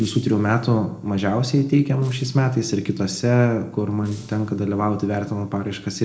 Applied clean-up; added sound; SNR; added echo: neural separator model SepFormer DNS4.